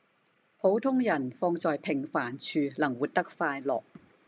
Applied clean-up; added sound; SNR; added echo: none; none; none; none.